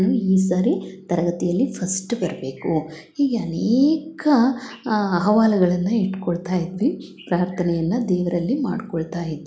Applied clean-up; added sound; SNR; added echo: none; none; none; none.